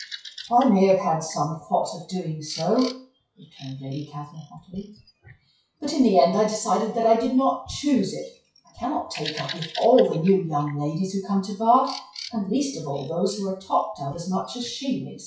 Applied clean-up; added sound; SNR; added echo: classical method WPE with log-MMSE.